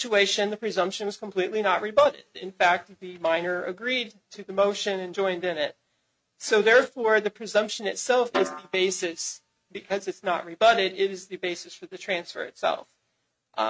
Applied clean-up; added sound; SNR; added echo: neural mask model RNNoise.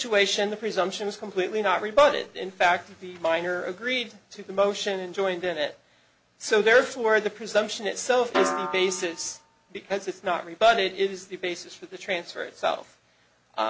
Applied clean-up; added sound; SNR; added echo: none; Snare drum; 6 dB; none.